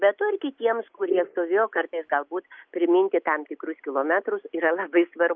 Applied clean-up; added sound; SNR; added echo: neural mask model Resemble Enhance denoiser.